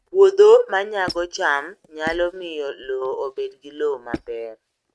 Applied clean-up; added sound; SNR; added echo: neural mask model RNNoise.